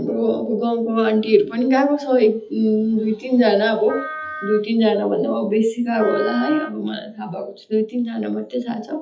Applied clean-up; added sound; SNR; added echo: classical method WPE with log-MMSE.